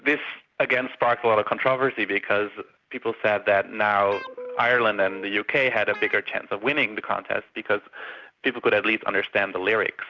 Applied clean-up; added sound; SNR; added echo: none; Guitar; 15 dB; none.